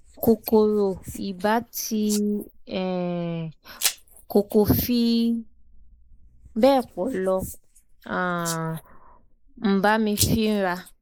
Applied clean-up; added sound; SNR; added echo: neural mask model Resemble Enhance denoiser.